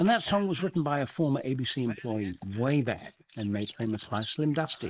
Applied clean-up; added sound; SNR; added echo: neural mask model Resemble Enhance denoiser.